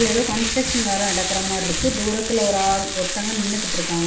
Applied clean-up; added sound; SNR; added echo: none; Frying (food); 2 dB; reverberation time 0.5 s.